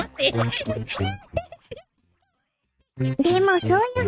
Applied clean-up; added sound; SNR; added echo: neural mask model RNNoise.